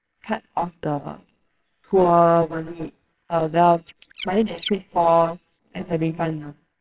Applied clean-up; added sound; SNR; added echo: neural separator model SepFormer WHAMR!.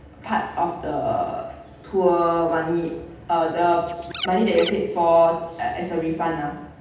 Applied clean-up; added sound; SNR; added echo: none; Scratching (performance technique); 11 dB; reverberation time 0.8 s.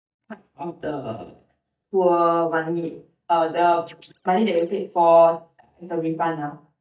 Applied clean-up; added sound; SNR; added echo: neural mask model DeepFilterNet 3.